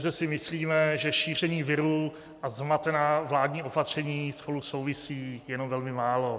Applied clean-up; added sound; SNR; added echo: none; none; none; none.